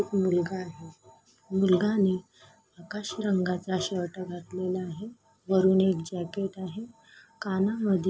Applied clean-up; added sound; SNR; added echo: none; none; none; none.